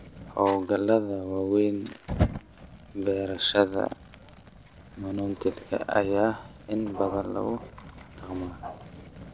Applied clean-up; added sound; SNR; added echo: none; Fire; 10 dB; none.